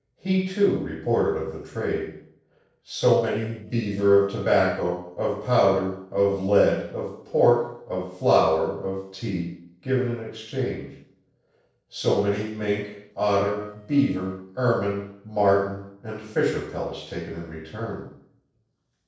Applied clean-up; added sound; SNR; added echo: neural separator model SepFormer DNS4.